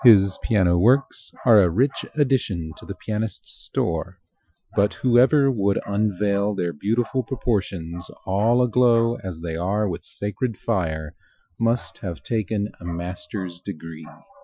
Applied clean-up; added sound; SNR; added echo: classical method Wiener filter.